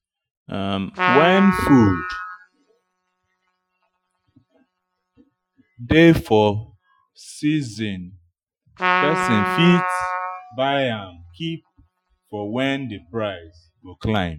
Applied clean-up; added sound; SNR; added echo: classical method Wiener filter.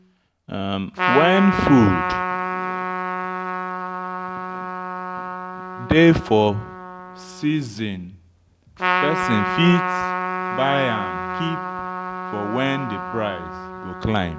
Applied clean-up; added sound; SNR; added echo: none; Trumpet; 4 dB; none.